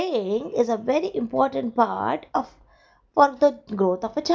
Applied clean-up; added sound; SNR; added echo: none; none; none; none.